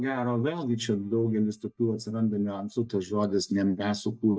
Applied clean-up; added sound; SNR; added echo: neural mask model DeepFilterNet 3.